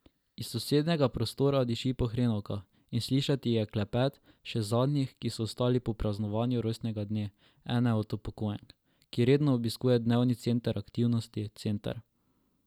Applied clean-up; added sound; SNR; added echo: none; none; none; none.